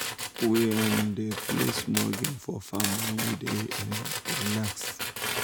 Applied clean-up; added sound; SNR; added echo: none; Tools; 3 dB; none.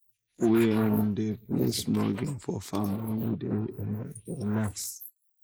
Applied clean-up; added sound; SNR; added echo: neural mask model Resemble Enhance denoiser.